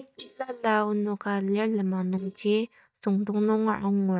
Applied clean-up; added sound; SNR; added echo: neural mask model DeepFilterNet 3.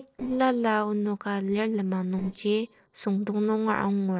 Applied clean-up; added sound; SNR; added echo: neural separator model SepFormer DNS4.